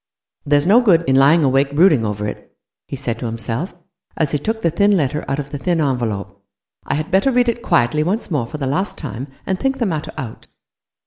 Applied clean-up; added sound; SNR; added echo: none; none; none; none.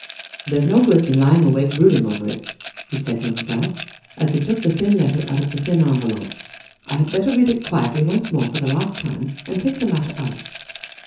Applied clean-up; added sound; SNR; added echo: none; Rattle; 11 dB; reverberation time 0.6 s.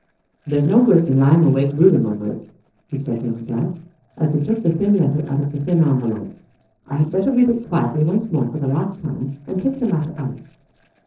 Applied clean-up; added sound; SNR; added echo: neural separator model SepFormer DNS4.